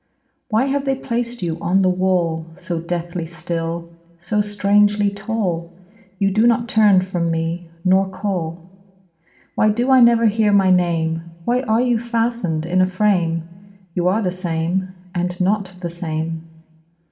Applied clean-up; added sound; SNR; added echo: none; none; none; reverberation time 1.6 s.